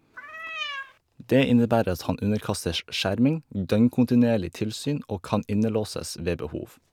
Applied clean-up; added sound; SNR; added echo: none; Cat; 10 dB; none.